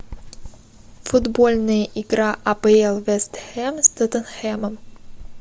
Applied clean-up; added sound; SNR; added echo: none; Writing; 17 dB; none.